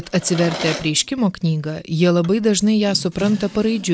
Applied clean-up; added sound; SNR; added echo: none; Drawer open or close; 15 dB; none.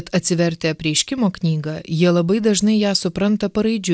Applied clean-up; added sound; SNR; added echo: none; none; none; none.